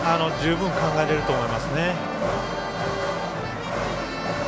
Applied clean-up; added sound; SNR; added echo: none; none; none; none.